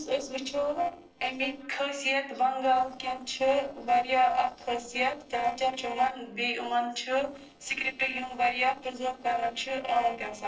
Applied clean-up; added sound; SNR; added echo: neural separator model SepFormer DNS4.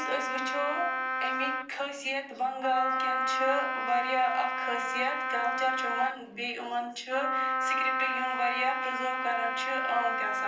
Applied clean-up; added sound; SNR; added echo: none; Wind instrument, woodwind instrument; -1 dB; reverberation time 0.6 s.